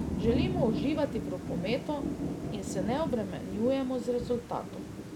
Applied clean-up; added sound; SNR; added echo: none; Thunder / Rain; 2 dB; none.